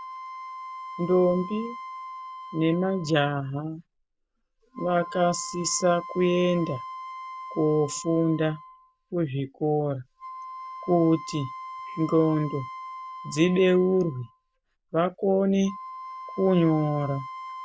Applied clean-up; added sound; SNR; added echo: none; Wind instrument, woodwind instrument; 14 dB; none.